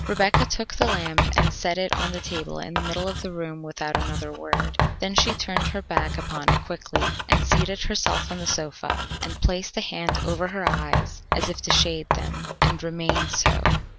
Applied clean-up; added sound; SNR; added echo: none; Writing; -3 dB; none.